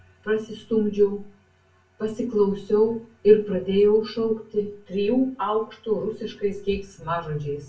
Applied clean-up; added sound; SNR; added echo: none; none; none; reverberation time 0.2 s.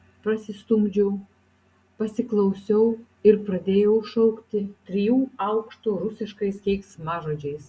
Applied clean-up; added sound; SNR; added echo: none; none; none; none.